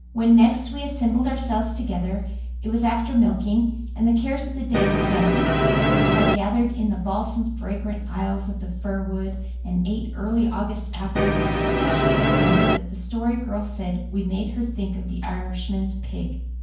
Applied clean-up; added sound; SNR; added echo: none; Musical instrument; -4 dB; reverberation time 0.9 s.